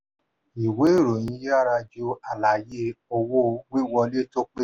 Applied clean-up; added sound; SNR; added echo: none; none; none; none.